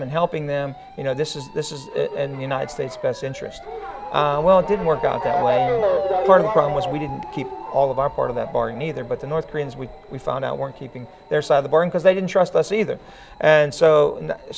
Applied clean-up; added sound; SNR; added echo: none; Motor vehicle (road) / Siren; 7 dB; none.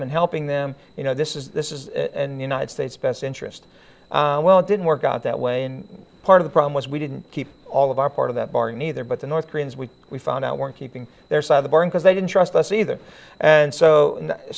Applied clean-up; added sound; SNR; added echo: none; none; none; none.